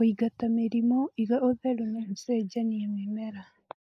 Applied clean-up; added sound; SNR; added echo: neural mask model Resemble Enhance denoiser.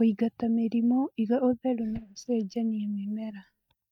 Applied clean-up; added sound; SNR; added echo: neural mask model DeepFilterNet 3.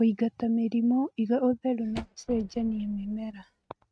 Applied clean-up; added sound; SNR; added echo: neural mask model RNNoise.